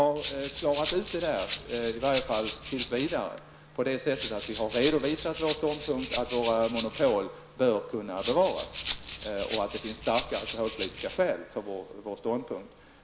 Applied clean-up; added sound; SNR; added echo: none; Rattle (instrument); 2 dB; none.